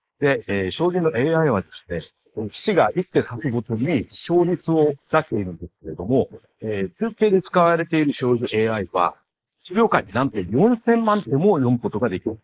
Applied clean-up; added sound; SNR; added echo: neural mask model Resemble Enhance denoiser.